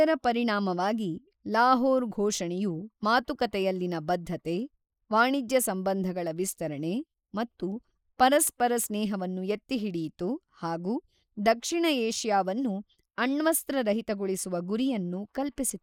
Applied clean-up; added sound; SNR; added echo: neural mask model Resemble Enhance denoiser.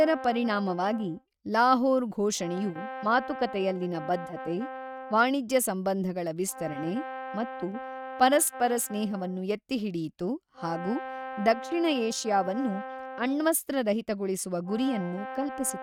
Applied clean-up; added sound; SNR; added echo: neural mask model RNNoise.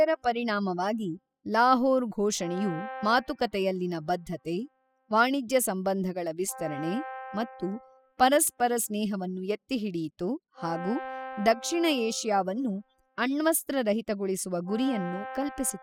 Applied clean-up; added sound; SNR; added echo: classical method spectral subtraction.